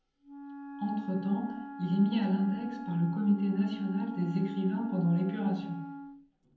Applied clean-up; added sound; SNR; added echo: none; Wind instrument, woodwind instrument; 12 dB; reverberation time 0.9 s.